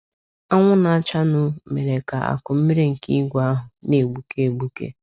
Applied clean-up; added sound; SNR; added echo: none; none; none; none.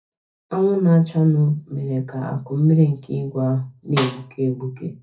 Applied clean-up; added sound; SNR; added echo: none; Snare drum; 11 dB; reverberation time 0.3 s.